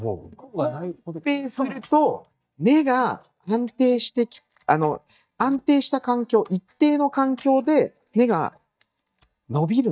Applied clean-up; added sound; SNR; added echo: neural mask model DeepFilterNet 3.